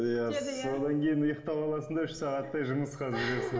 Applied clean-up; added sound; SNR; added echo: none; none; none; reverberation time 1.1 s.